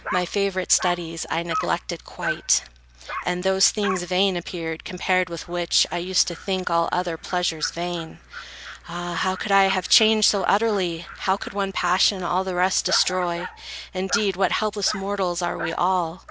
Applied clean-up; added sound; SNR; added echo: none; Dog; 13 dB; none.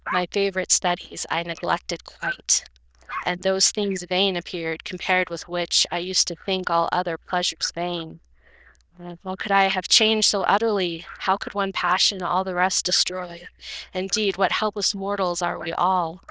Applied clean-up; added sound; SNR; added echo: neural diffusion model UNIVERSE++.